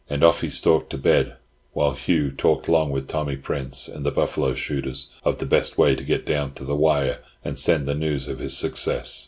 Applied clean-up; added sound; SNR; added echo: none; none; none; none.